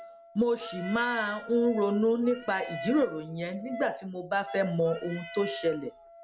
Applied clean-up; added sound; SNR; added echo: none; Meow + Wind instrument, woodwind instrument; 13 dB; none.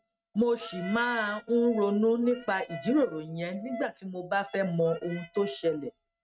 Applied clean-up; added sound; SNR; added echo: neural mask model RNNoise.